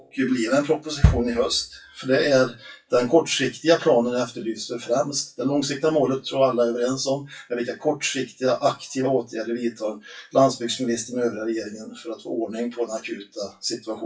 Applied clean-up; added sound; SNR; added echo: classical method WPE with log-MMSE.